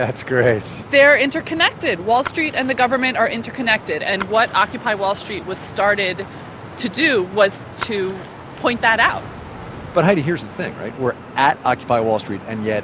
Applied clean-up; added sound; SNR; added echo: none; Splash, splatter; 18 dB; none.